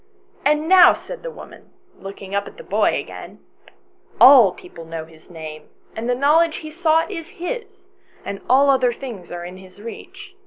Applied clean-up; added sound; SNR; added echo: none; none; none; none.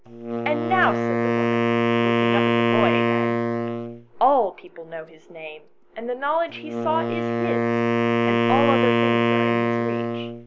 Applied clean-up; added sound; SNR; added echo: none; Wind instrument, woodwind instrument; -5 dB; none.